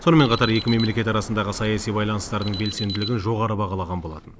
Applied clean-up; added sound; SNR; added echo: none; Alarm; 15 dB; none.